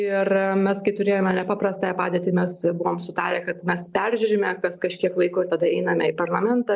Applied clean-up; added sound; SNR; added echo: none; none; none; none.